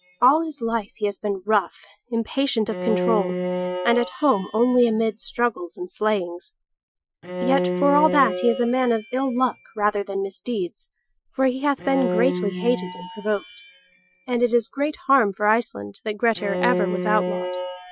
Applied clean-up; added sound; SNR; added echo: classical method Wiener filter.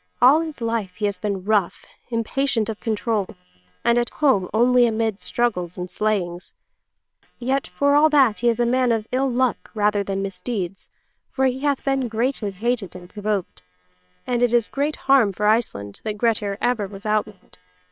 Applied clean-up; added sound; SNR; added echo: neural separator model SepFormer WHAM!.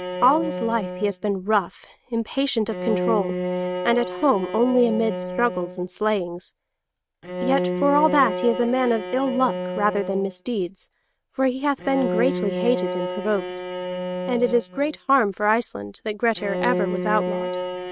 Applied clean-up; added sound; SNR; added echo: neural mask model RNNoise.